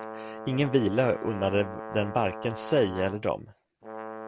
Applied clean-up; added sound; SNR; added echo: none; Brass instrument; 11 dB; none.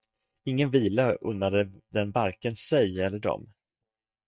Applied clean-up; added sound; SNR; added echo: neural mask model DeepFilterNet 3.